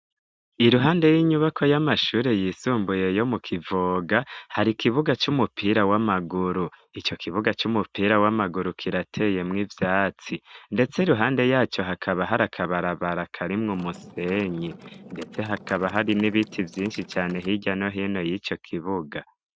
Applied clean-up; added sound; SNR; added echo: neural mask model RNNoise.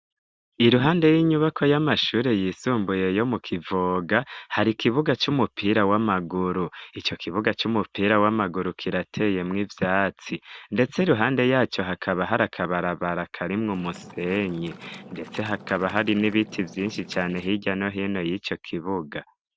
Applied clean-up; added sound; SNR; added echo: neural separator model SepFormer DNS4.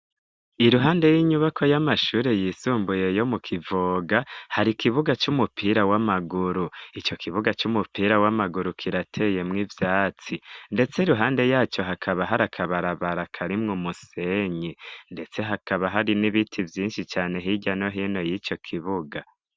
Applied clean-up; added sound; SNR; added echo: none; none; none; none.